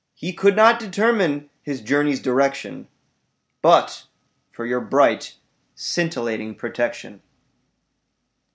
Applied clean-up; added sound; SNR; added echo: none; none; none; none.